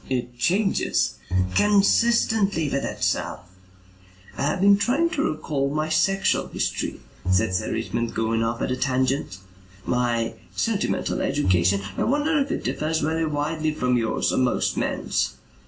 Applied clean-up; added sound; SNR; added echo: none; Bowed string instrument; 9 dB; reverberation time 0.3 s.